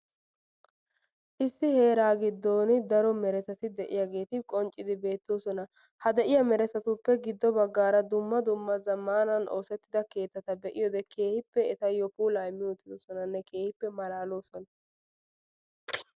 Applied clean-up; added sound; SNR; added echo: none; none; none; none.